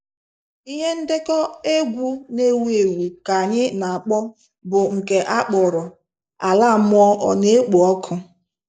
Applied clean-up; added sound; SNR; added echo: neural mask model Resemble Enhance denoiser.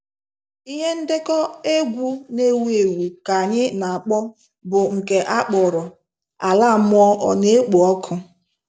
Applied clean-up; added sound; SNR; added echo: none; none; none; none.